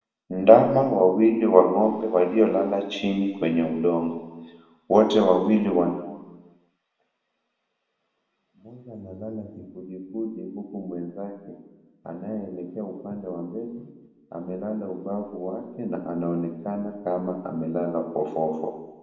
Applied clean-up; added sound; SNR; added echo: none; none; none; reverberation time 1.1 s.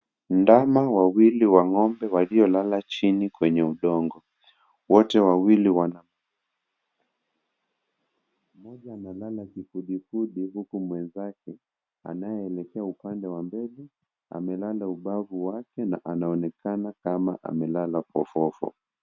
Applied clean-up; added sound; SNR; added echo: none; none; none; none.